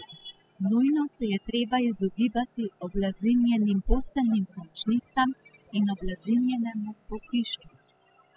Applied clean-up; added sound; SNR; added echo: classical method spectral subtraction.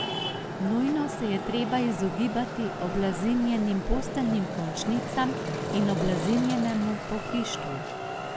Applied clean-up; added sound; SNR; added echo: none; Traffic noise, roadway noise; 5 dB; none.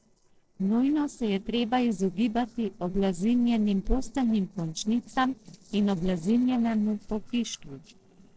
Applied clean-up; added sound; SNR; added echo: neural separator model SepFormer DNS4.